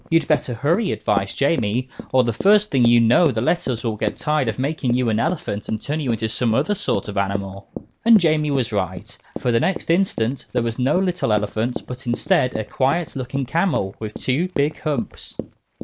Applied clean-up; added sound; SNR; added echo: neural mask model Resemble Enhance denoiser.